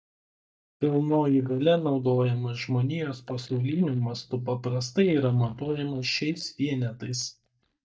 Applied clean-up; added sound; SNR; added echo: neural mask model DeepFilterNet 3.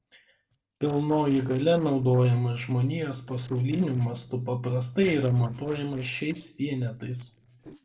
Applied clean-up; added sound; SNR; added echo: neural separator model SepFormer DNS4.